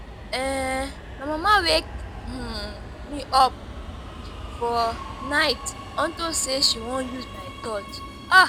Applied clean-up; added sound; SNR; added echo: none; Subway, metro, underground; 11 dB; none.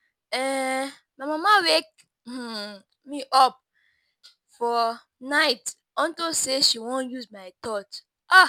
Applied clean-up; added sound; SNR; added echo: none; none; none; none.